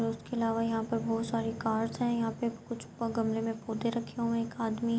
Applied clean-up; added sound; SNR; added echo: none; none; none; none.